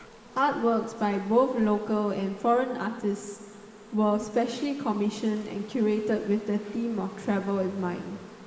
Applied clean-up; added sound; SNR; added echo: none; Insect; 19 dB; reverberation time 1.7 s.